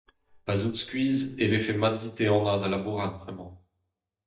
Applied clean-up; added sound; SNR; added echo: neural mask model DeepFilterNet 3.